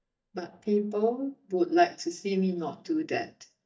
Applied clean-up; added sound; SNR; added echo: neural mask model DeepFilterNet 3.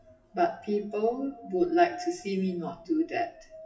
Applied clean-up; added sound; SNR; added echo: classical method WPE with log-MMSE.